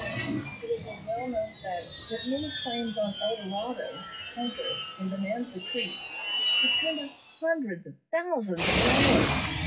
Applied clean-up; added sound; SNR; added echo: classical method WPE with log-MMSE.